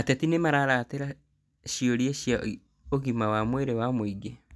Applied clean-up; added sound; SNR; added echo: none; none; none; none.